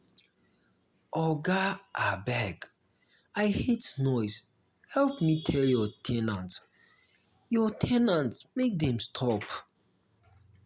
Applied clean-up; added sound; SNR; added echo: none; none; none; none.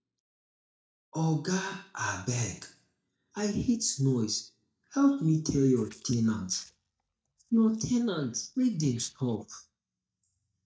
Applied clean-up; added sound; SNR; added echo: neural mask model DeepFilterNet 3.